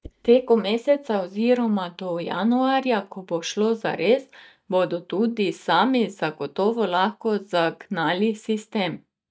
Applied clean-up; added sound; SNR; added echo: neural mask model DeepFilterNet 3.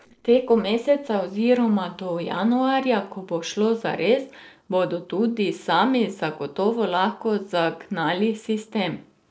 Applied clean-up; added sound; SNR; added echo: neural separator model SepFormer DNS4.